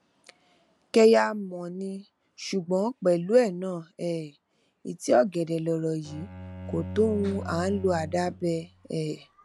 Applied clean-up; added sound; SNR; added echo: none; Bowed string instrument; 12 dB; none.